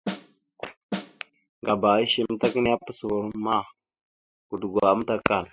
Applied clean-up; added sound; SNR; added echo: classical method spectral subtraction.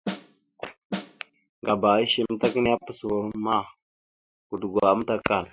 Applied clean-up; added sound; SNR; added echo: classical method Wiener filter.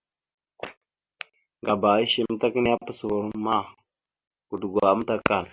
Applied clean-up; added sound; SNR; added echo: none; none; none; none.